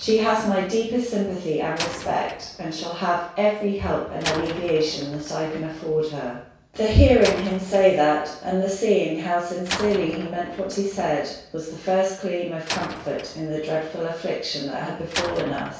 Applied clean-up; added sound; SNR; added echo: none; Slam; 14 dB; reverberation time 0.6 s.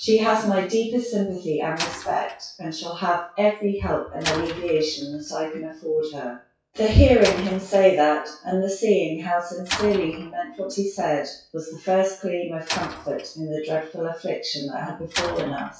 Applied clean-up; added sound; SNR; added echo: classical method WPE with log-MMSE.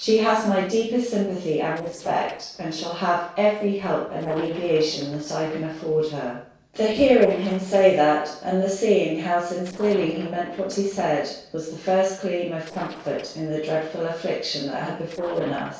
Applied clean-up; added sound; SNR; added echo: neural separator model SepFormer DNS4.